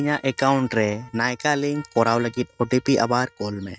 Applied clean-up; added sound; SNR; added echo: neural mask model RNNoise.